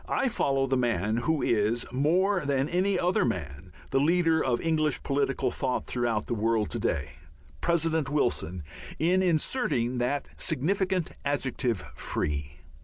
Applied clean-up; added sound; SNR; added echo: none; none; none; none.